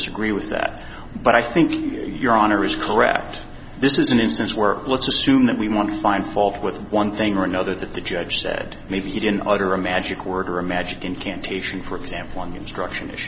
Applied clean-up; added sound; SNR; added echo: none; none; none; none.